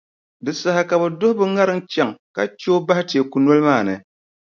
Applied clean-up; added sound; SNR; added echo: none; none; none; none.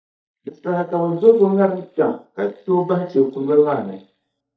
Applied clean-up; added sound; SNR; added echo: neural mask model DeepFilterNet 3.